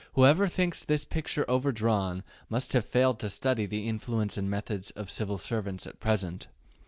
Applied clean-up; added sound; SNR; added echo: none; none; none; none.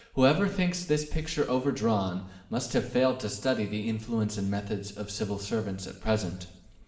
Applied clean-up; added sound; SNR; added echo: none; none; none; reverberation time 0.8 s.